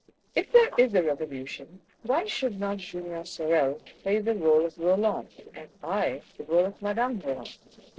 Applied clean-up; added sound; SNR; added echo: neural separator model SepFormer DNS4.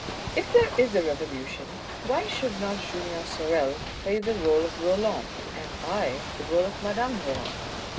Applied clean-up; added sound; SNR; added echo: none; Ocean / Boat, Water vehicle; 7 dB; reverberation time 0.2 s.